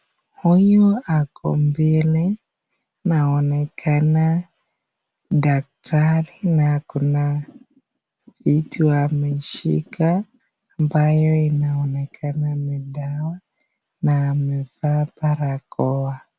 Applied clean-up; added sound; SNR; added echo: none; none; none; none.